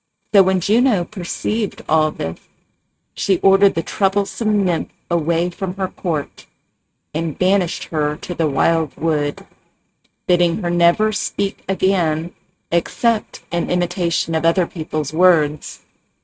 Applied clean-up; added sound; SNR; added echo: neural mask model RNNoise.